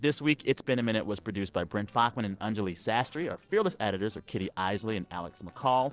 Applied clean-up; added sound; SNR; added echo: neural separator model SepFormer DNS4.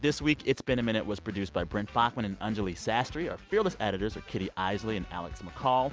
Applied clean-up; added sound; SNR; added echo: none; none; none; none.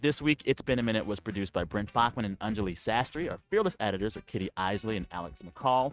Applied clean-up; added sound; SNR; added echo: neural mask model RNNoise.